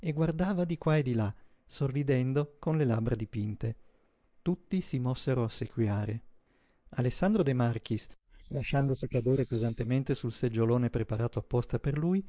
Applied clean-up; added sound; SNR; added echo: neural mask model Resemble Enhance denoiser.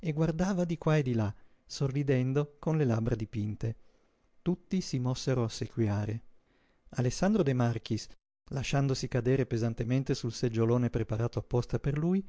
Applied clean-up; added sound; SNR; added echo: none; none; none; none.